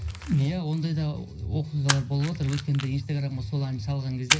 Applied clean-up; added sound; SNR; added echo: none; Splash, splatter; 7 dB; reverberation time 0.4 s.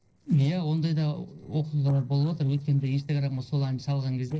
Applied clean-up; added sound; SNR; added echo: neural separator model SepFormer DNS4.